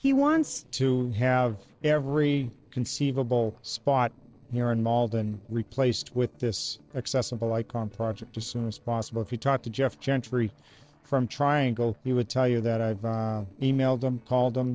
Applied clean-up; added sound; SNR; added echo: neural separator model SepFormer DNS4.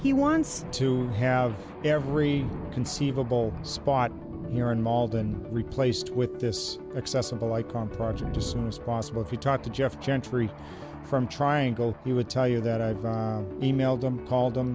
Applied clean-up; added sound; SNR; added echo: none; Thunder; 14 dB; none.